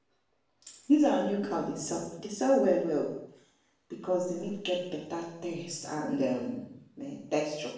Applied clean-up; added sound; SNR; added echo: none; none; none; reverberation time 0.7 s.